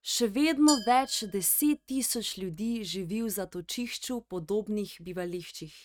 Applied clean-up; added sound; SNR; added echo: neural mask model RNNoise.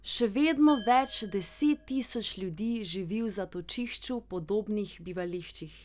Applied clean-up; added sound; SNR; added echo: none; Glass; 12 dB; none.